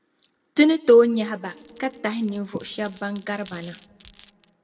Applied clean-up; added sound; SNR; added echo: none; Glass; 19 dB; reverberation time 1.2 s.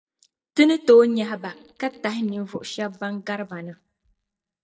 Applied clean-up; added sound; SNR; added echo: neural mask model DeepFilterNet 3.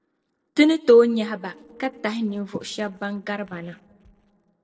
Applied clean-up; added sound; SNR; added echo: neural separator model SepFormer DNS4.